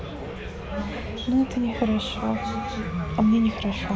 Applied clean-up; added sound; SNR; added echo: none; none; none; none.